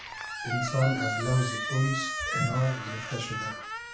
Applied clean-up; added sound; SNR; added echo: none; Squeak; 4 dB; reverberation time 0.3 s.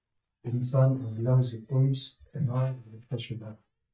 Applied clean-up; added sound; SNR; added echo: neural mask model DeepFilterNet 3.